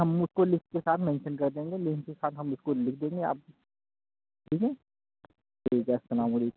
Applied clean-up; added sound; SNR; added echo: none; none; none; none.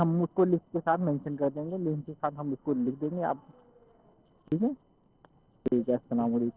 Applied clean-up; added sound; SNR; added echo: neural separator model SepFormer DNS4.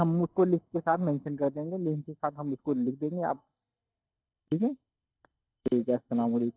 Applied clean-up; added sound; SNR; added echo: neural mask model DeepFilterNet 3.